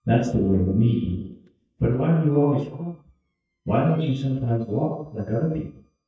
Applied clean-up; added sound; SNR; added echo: neural mask model DeepFilterNet 3.